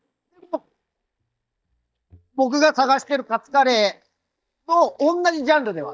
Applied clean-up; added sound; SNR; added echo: neural mask model DeepFilterNet 3.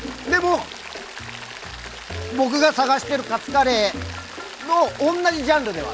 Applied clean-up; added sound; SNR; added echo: none; Rain; 14 dB; none.